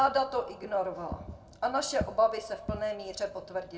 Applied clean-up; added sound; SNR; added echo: none; Fireworks; 14 dB; reverberation time 0.2 s.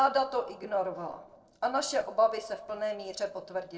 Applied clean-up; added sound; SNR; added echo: neural separator model SepFormer DNS4.